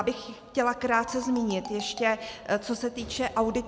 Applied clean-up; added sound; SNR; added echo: none; Marimba, xylophone; 15 dB; none.